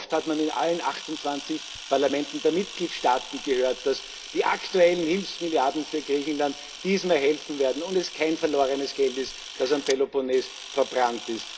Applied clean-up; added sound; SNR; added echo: none; Camera; 14 dB; reverberation time 0.3 s.